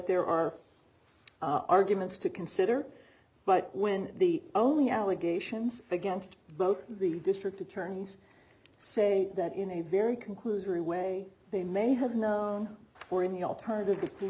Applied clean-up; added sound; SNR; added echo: none; none; none; none.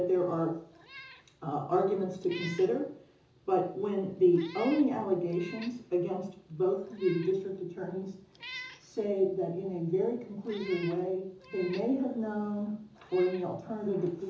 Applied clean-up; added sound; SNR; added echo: none; Meow; 20 dB; reverberation time 0.7 s.